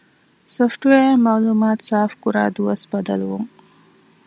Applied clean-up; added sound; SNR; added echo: none; none; none; none.